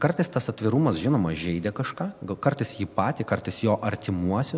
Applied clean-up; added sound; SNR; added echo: none; none; none; none.